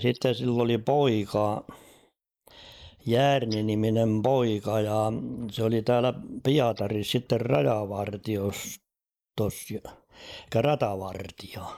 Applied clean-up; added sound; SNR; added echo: neural mask model Resemble Enhance denoiser.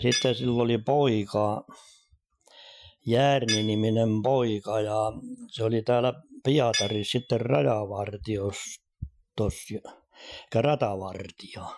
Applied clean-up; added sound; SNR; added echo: classical method Wiener filter.